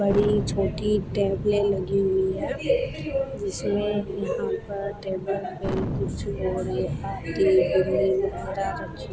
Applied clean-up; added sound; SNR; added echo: none; Thunder; 9 dB; none.